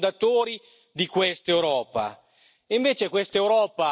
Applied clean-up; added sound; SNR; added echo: none; none; none; none.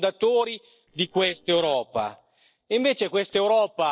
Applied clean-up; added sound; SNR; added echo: neural separator model SepFormer DNS4.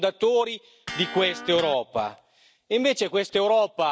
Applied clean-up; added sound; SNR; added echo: none; Electric guitar; 16 dB; none.